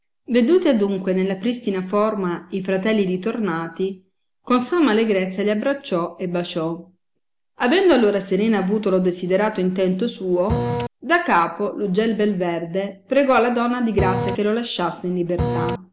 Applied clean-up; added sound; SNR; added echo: none; Printer; 1 dB; none.